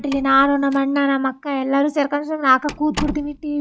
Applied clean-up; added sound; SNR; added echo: none; Slam; 15 dB; none.